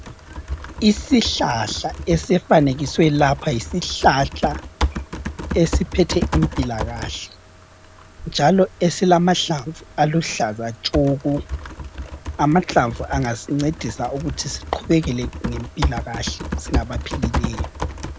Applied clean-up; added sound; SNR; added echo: none; Typing; 7 dB; none.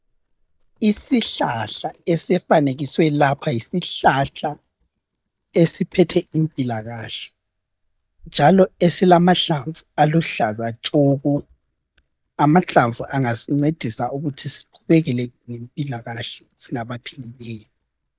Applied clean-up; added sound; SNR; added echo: neural mask model DeepFilterNet 3.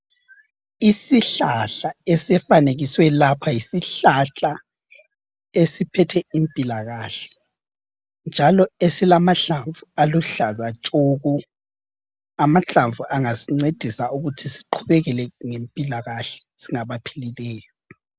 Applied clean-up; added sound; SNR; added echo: none; none; none; none.